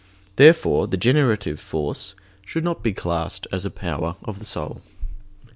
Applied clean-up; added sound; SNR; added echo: none; none; none; none.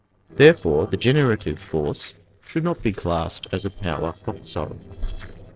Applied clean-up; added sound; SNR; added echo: neural separator model SepFormer DNS4.